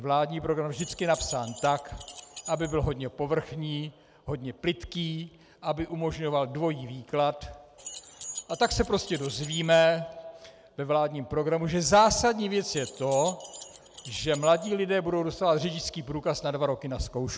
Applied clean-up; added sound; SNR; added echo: none; Keys jangling; 15 dB; none.